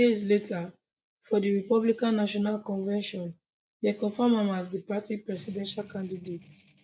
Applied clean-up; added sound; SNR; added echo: neural mask model DeepFilterNet 3.